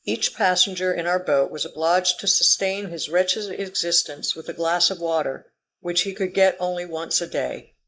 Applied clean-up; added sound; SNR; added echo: neural mask model Resemble Enhance denoiser.